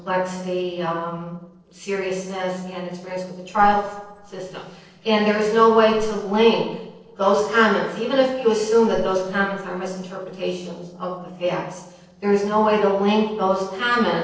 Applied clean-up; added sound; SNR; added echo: neural separator model SepFormer DNS4.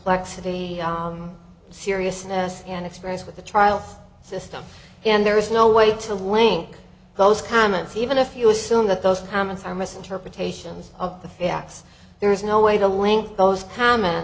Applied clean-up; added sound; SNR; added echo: none; none; none; none.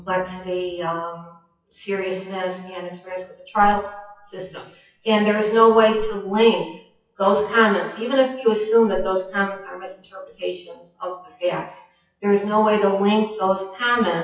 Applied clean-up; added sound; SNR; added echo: classical method WPE with log-MMSE.